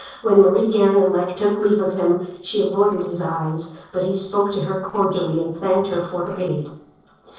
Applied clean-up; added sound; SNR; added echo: neural separator model SepFormer DNS4.